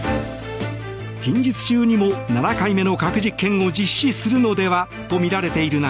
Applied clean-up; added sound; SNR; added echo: none; none; none; none.